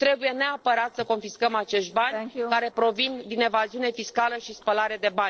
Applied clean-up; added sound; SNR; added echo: neural separator model SepFormer DNS4.